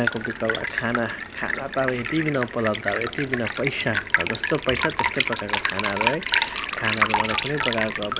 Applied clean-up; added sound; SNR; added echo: none; Liquid; 0 dB; none.